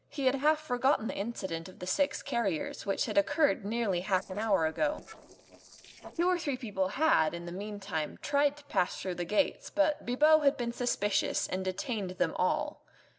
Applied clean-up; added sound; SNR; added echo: neural separator model SepFormer DNS4.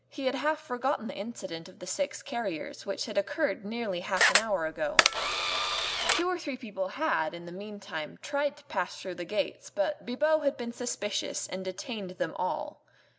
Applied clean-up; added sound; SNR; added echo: none; Camera; -4 dB; none.